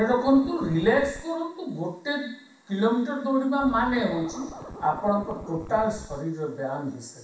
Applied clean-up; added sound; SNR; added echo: none; Scratching (performance technique); 17 dB; reverberation time 0.7 s.